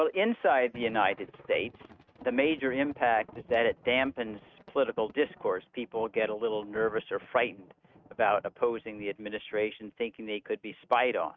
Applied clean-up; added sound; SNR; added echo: neural mask model RNNoise.